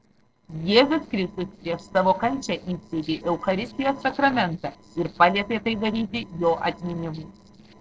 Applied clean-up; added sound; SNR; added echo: neural separator model SepFormer DNS4.